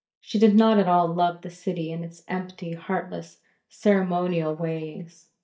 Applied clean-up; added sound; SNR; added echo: neural mask model DeepFilterNet 3.